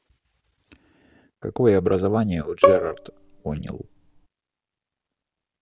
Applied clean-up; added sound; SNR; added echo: none; Bowed string instrument; -3 dB; none.